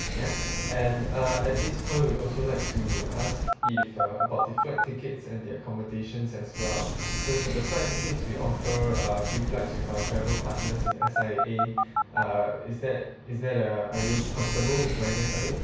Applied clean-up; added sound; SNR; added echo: none; Telephone; 0 dB; reverberation time 0.6 s.